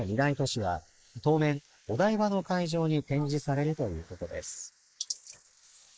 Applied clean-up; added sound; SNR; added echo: neural mask model Resemble Enhance denoiser.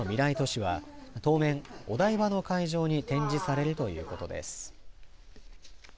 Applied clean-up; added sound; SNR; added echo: none; none; none; none.